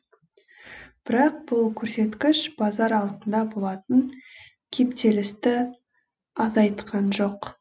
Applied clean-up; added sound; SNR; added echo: none; none; none; none.